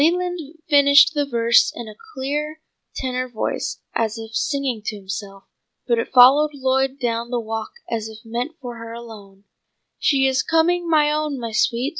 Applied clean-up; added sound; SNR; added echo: none; none; none; none.